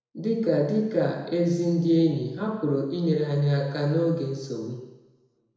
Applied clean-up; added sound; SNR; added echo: none; none; none; reverberation time 1.0 s.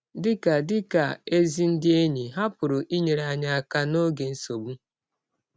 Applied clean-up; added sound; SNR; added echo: none; none; none; none.